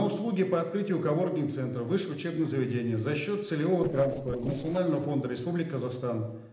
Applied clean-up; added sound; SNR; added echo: neural separator model SepFormer DNS4.